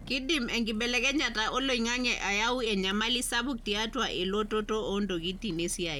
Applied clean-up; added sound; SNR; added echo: none; Engine + Fire; 16 dB; none.